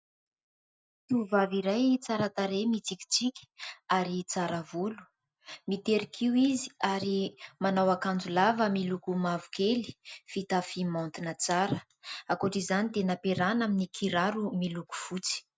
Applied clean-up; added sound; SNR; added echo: none; none; none; none.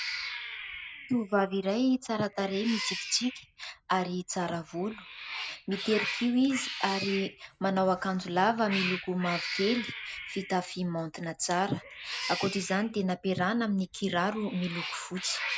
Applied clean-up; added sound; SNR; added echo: none; Cat; 9 dB; none.